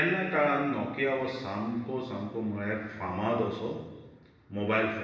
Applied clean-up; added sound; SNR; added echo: none; none; none; reverberation time 1.2 s.